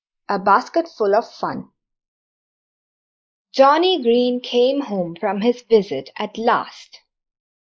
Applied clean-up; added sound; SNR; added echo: neural mask model Resemble Enhance denoiser.